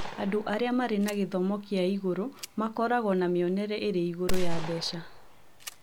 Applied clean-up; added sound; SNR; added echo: none; Gunshot, gunfire; 4 dB; none.